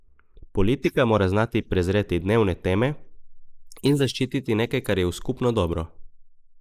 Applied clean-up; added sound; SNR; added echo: neural mask model Resemble Enhance denoiser.